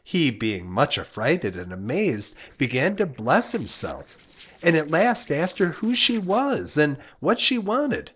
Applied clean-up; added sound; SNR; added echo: neural separator model SepFormer DNS4.